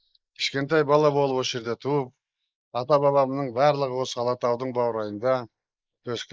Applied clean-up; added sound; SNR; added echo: neural mask model Resemble Enhance denoiser.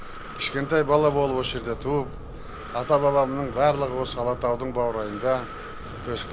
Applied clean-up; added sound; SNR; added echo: none; Breathing; 11 dB; none.